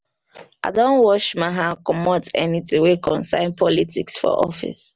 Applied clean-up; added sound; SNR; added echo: none; none; none; none.